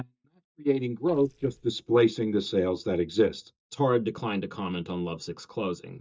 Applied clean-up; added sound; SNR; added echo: neural mask model DeepFilterNet 3.